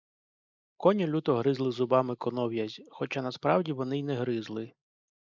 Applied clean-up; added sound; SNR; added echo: neural mask model Resemble Enhance denoiser.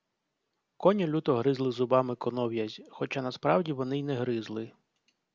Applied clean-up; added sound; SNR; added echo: none; none; none; none.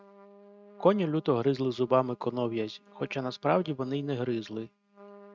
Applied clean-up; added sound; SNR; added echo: neural mask model RNNoise.